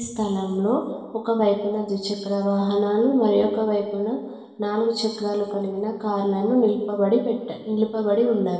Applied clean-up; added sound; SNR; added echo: none; none; none; reverberation time 1.2 s.